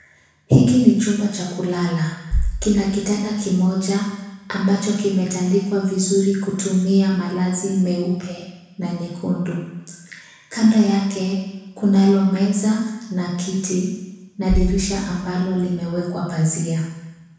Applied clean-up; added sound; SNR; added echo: none; Bass drum; 12 dB; reverberation time 1.0 s.